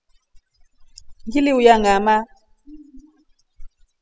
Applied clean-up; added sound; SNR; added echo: classical method spectral subtraction.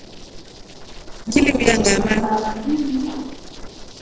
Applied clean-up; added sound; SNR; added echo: neural separator model SepFormer DNS4.